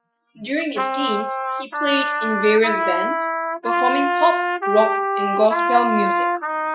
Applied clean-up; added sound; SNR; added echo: classical method Wiener filter.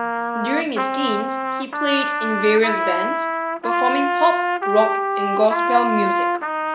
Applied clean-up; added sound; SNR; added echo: none; Trumpet; -1 dB; none.